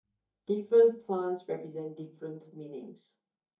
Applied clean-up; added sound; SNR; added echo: neural mask model DeepFilterNet 3.